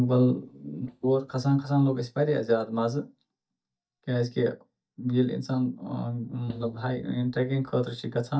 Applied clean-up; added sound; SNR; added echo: neural mask model DeepFilterNet 3.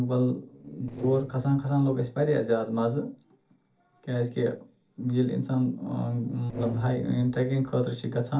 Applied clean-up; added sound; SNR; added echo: neural separator model SepFormer DNS4.